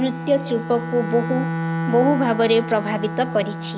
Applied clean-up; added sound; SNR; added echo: none; Bowed string instrument; 6 dB; none.